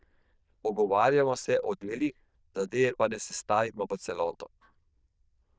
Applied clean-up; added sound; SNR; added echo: neural diffusion model UNIVERSE++.